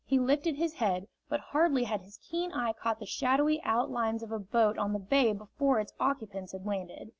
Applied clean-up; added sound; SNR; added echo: none; none; none; none.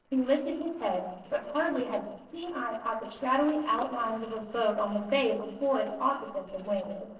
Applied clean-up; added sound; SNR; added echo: neural separator model SepFormer DNS4.